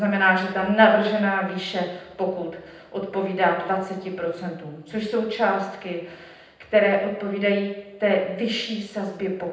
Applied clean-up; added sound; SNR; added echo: none; none; none; reverberation time 0.8 s.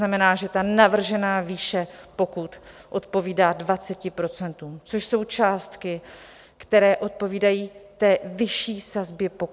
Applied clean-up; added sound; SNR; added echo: none; none; none; none.